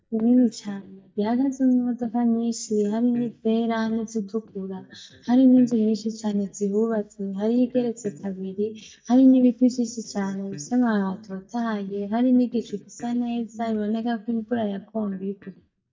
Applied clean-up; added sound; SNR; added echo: neural mask model DeepFilterNet 3.